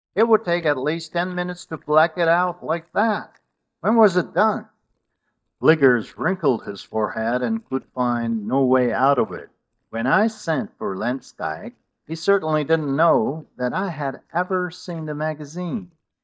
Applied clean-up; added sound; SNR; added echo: neural mask model DeepFilterNet 3.